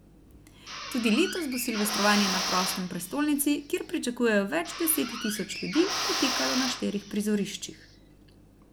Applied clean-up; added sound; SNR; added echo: none; Drill; 6 dB; none.